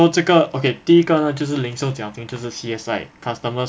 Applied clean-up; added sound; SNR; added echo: none; none; none; none.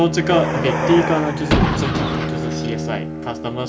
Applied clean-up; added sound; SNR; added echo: none; Car + Bowed string instrument; -1 dB; none.